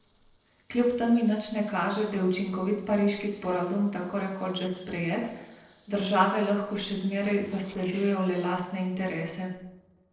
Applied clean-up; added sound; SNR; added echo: neural separator model SepFormer DNS4.